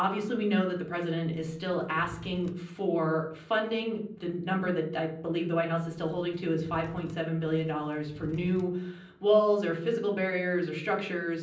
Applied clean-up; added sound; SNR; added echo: none; Wood / Tools; 19 dB; reverberation time 0.6 s.